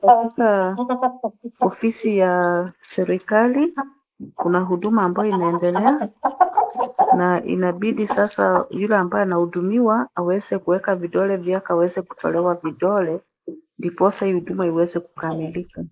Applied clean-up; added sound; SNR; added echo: neural mask model Resemble Enhance denoiser.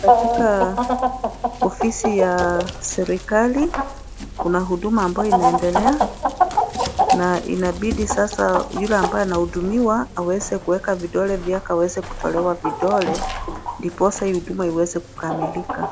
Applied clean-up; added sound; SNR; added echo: none; Chicken, rooster; 2 dB; none.